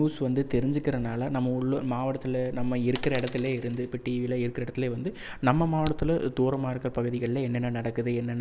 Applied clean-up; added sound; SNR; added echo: none; Coin (dropping); 13 dB; none.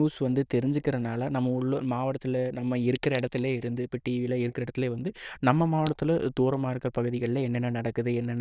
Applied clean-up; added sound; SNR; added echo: neural diffusion model UNIVERSE++.